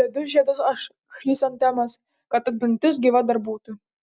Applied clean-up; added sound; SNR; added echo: none; none; none; none.